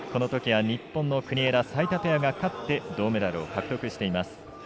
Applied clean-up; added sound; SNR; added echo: none; Sliding door; 17 dB; none.